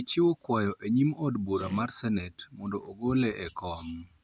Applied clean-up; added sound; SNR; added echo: none; Fart; 20 dB; none.